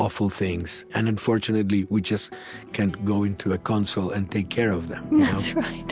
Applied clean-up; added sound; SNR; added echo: none; none; none; none.